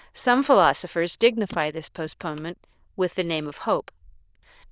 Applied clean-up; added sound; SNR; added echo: neural diffusion model UNIVERSE++.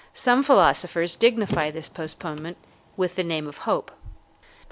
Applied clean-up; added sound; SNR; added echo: none; Car; 14 dB; none.